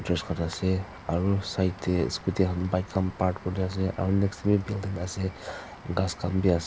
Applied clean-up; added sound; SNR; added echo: none; Rain; 19 dB; none.